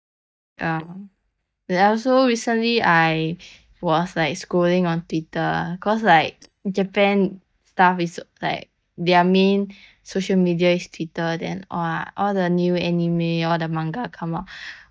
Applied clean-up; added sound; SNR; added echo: neural mask model DeepFilterNet 3.